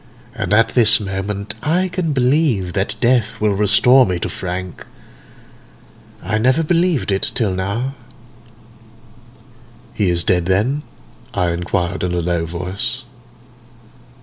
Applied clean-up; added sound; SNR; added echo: none; none; none; none.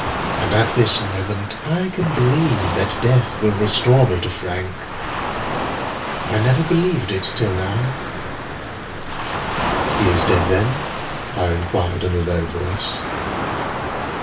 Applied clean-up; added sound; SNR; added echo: none; Waves, surf; 4 dB; reverberation time 0.2 s.